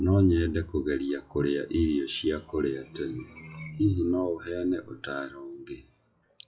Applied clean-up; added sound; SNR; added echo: classical method WPE with log-MMSE.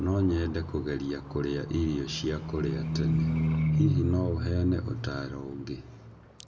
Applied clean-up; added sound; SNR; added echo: none; Livestock, farm animals, working animals; 1 dB; reverberation time 0.6 s.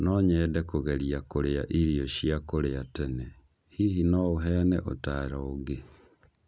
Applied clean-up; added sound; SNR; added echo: none; none; none; none.